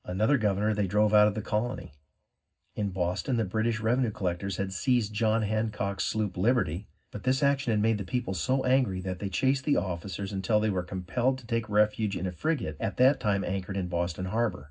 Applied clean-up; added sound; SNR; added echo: none; none; none; reverberation time 0.4 s.